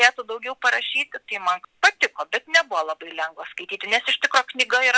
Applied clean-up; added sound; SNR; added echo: none; none; none; none.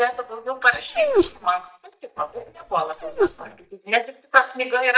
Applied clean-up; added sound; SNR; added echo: neural mask model DeepFilterNet 3.